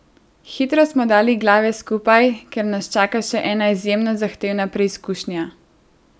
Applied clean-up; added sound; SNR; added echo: none; none; none; none.